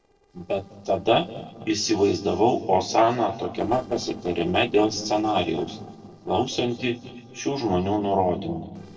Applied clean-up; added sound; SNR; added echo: neural separator model SepFormer DNS4.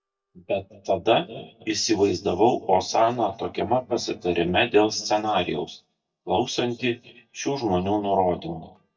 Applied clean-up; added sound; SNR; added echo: neural mask model DeepFilterNet 3.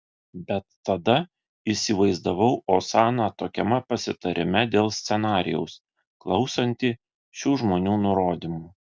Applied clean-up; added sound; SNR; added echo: none; none; none; none.